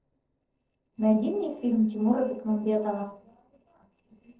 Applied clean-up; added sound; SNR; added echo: neural separator model SepFormer DNS4.